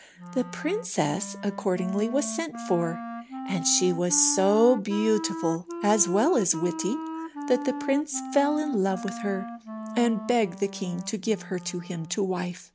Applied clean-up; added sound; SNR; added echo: none; Wind instrument, woodwind instrument; 10 dB; none.